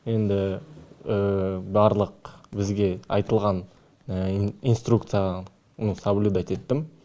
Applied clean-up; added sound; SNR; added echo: none; none; none; none.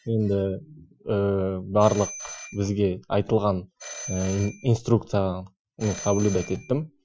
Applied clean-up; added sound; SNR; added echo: classical method Wiener filter.